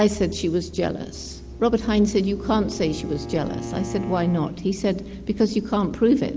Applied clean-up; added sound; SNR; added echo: none; Bowed string instrument; 15 dB; none.